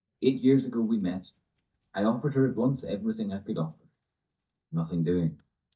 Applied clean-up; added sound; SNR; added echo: neural mask model DeepFilterNet 3.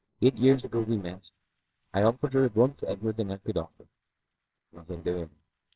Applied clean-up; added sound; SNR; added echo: neural separator model SepFormer WHAMR!.